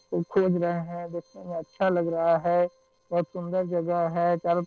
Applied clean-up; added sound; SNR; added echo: neural separator model SepFormer DNS4.